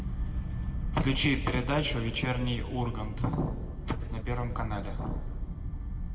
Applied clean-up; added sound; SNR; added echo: none; none; none; reverberation time 1.4 s.